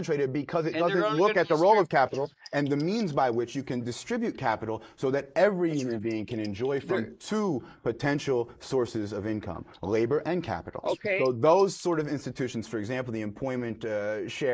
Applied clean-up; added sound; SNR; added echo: neural mask model Resemble Enhance denoiser.